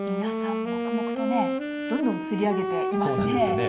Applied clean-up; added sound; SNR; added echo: none; Wind instrument, woodwind instrument; 0 dB; reverberation time 0.6 s.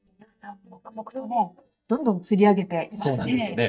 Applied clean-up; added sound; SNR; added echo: neural mask model DeepFilterNet 3.